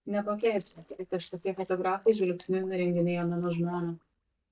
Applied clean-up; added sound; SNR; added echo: neural mask model DeepFilterNet 3.